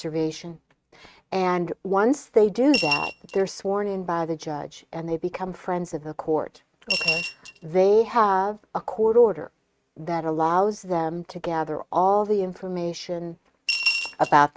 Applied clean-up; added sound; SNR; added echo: neural mask model RNNoise.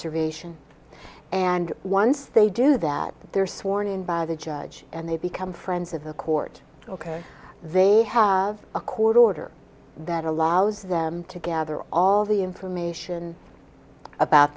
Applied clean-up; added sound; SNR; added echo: none; none; none; none.